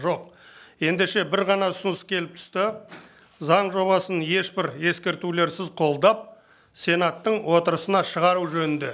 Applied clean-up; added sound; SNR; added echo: none; none; none; none.